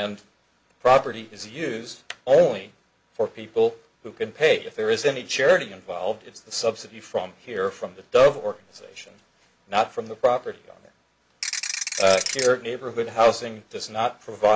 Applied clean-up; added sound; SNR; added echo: none; Ratchet, pawl / Percussion; 5 dB; none.